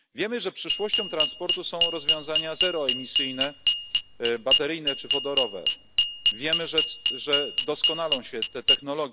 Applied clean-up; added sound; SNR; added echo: none; Glass; -5 dB; none.